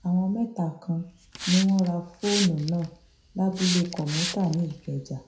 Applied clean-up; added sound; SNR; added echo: none; Hiss; 9 dB; reverberation time 0.5 s.